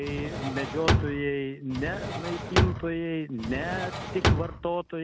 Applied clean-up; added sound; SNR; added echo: none; Drawer open or close; -2 dB; none.